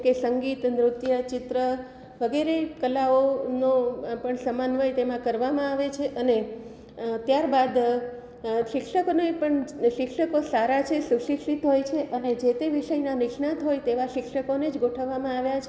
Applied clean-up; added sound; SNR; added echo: none; none; none; none.